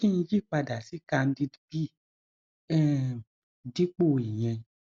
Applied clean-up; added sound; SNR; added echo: none; none; none; none.